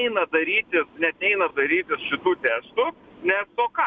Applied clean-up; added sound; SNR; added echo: none; none; none; none.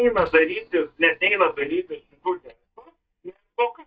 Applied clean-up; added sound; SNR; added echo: neural mask model DeepFilterNet 3.